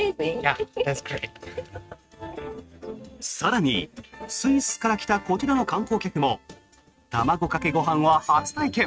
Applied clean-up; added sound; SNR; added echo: neural mask model RNNoise.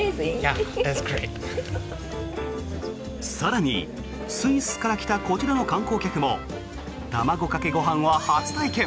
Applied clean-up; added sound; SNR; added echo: none; none; none; none.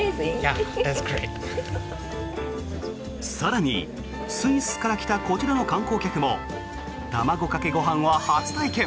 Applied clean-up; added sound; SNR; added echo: none; Wind instrument, woodwind instrument; 16 dB; none.